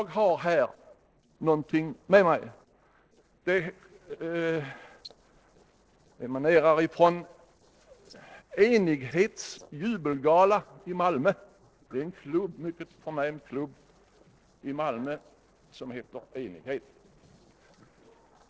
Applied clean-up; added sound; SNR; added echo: neural separator model SepFormer DNS4.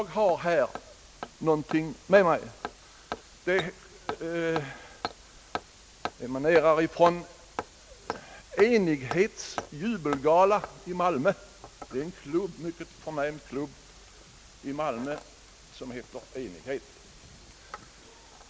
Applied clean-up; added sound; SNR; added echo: none; Hammer; 14 dB; none.